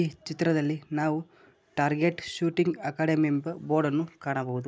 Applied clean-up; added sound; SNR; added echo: none; none; none; none.